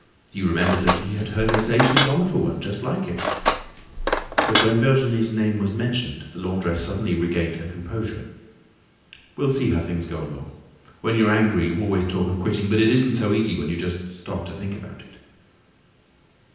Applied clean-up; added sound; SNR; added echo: none; Cutlery, silverware; 1 dB; reverberation time 0.9 s.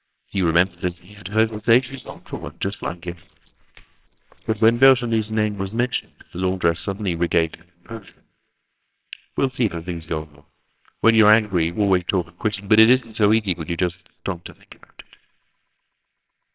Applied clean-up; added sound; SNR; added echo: neural separator model SepFormer WHAMR!.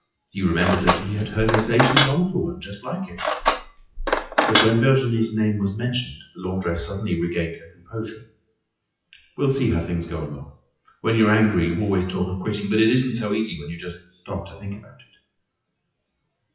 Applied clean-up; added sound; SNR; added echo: classical method WPE with log-MMSE.